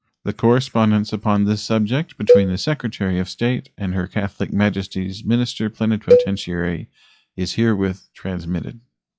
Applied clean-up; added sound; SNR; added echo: classical method log-MMSE.